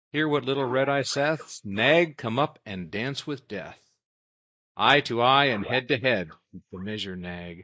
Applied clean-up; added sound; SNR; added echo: neural mask model Resemble Enhance denoiser.